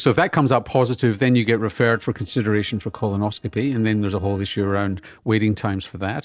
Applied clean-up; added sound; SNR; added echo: neural separator model SepFormer DNS4.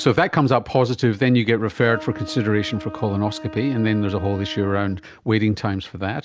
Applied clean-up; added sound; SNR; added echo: none; Wind instrument, woodwind instrument; 18 dB; none.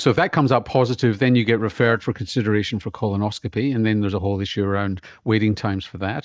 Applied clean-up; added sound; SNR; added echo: neural mask model DeepFilterNet 3.